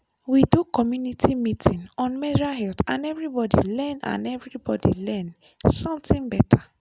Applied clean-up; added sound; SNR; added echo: none; none; none; none.